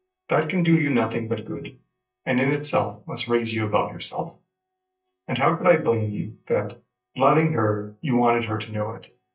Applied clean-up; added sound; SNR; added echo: neural mask model DeepFilterNet 3.